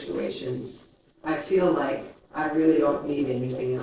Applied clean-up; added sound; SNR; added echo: neural separator model SepFormer DNS4.